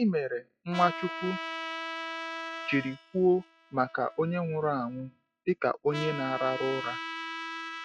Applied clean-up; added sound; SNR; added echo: classical method log-MMSE.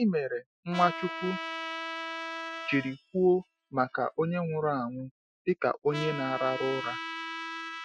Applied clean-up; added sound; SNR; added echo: classical method Wiener filter.